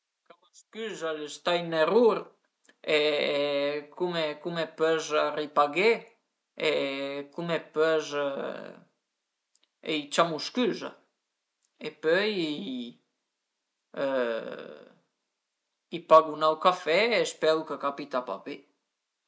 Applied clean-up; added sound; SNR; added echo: none; none; none; none.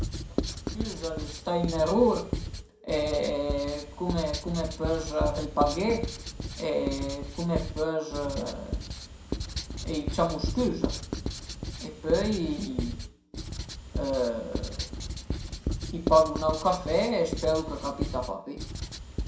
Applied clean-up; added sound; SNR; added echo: none; Writing; 4 dB; reverberation time 0.5 s.